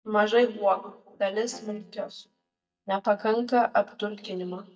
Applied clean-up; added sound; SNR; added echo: neural mask model DeepFilterNet 3.